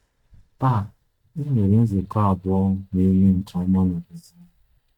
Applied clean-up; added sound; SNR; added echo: neural mask model DeepFilterNet 3.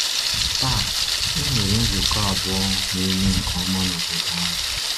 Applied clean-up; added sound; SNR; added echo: none; Thunder; -4 dB; none.